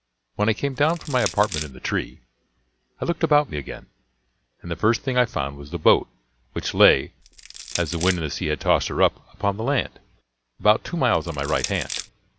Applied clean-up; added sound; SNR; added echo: none; Crushing; 10 dB; none.